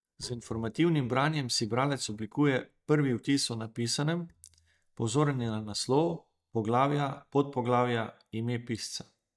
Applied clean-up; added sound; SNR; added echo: neural mask model DeepFilterNet 3.